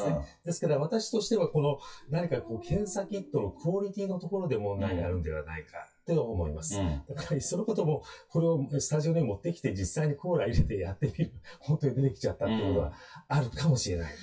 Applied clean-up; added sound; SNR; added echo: classical method WPE with log-MMSE.